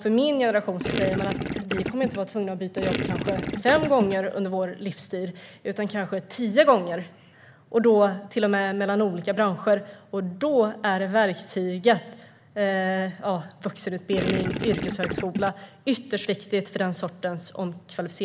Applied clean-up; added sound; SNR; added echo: none; Gurgling; 4 dB; none.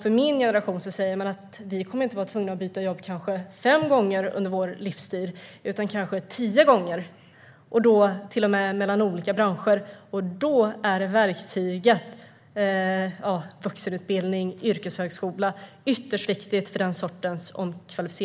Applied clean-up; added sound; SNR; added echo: none; none; none; none.